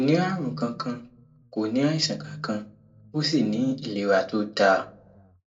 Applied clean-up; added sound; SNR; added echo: none; none; none; reverberation time 0.2 s.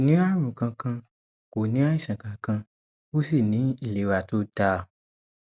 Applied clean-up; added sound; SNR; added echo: none; none; none; none.